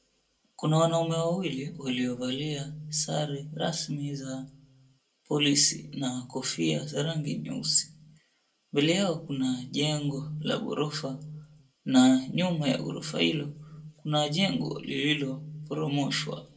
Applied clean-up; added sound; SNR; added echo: none; none; none; reverberation time 0.2 s.